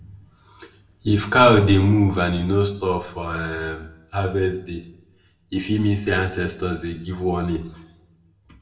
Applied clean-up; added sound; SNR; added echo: none; none; none; reverberation time 0.6 s.